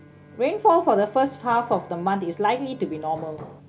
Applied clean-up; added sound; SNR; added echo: none; Hammer + Bowed string instrument; 20 dB; none.